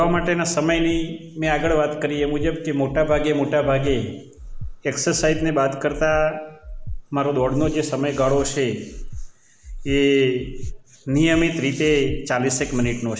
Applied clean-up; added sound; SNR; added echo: none; Breathing; 11 dB; none.